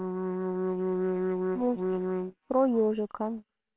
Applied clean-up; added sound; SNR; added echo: neural separator model SepFormer WHAMR!.